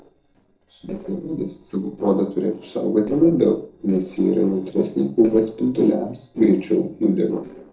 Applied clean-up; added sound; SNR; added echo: neural separator model SepFormer DNS4.